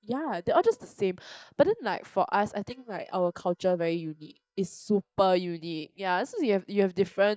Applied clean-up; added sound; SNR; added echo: neural mask model DeepFilterNet 3.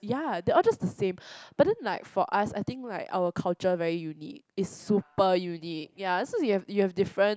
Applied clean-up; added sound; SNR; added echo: none; none; none; none.